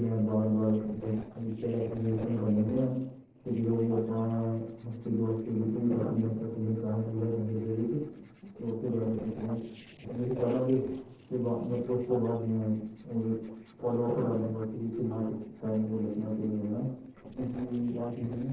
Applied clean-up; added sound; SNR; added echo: neural separator model SepFormer DNS4.